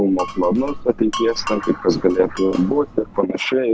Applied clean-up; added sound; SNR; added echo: none; Glass; 12 dB; none.